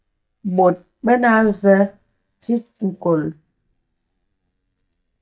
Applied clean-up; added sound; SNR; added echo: neural mask model DeepFilterNet 3.